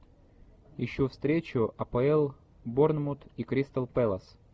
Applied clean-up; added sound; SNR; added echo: none; none; none; none.